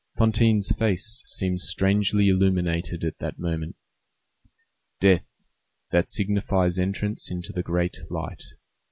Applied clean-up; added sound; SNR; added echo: none; none; none; none.